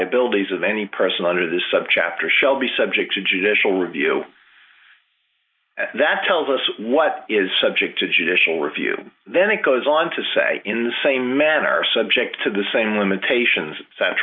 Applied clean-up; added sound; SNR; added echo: neural mask model Resemble Enhance denoiser.